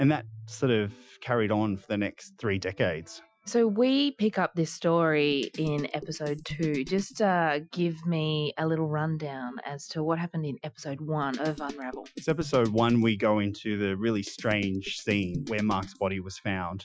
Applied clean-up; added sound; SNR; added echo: classical method Wiener filter.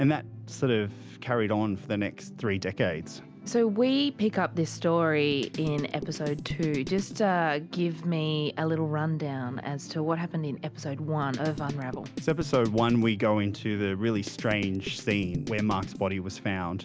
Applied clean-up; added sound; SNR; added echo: none; Drum kit; 10 dB; none.